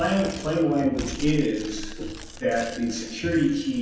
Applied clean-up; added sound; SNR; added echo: none; Tearing; 12 dB; reverberation time 0.9 s.